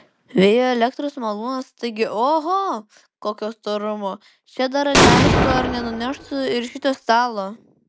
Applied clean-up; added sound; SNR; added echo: none; Explosion; -3 dB; none.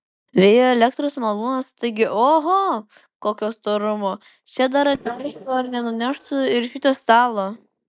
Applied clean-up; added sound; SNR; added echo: neural mask model DeepFilterNet 3.